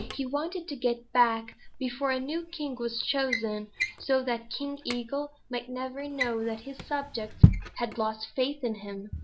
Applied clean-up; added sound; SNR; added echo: none; Drawer open or close; 1 dB; none.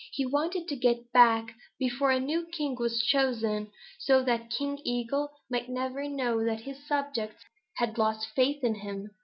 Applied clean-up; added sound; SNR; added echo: none; none; none; none.